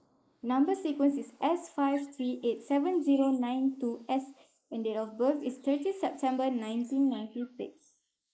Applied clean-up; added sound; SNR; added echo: neural mask model Resemble Enhance denoiser.